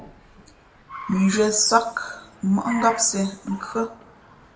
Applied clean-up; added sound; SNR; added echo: none; Car; 16 dB; reverberation time 0.5 s.